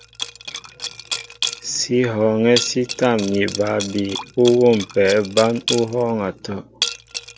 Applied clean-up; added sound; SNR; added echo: none; Liquid; 10 dB; none.